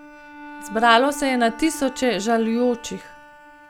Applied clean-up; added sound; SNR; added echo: none; Bowed string instrument; 17 dB; none.